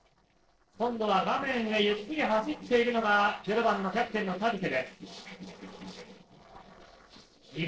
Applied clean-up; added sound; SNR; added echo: neural separator model SepFormer DNS4.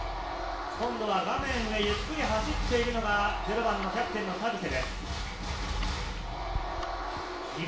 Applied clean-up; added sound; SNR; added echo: none; Tick-tock; 17 dB; reverberation time 0.6 s.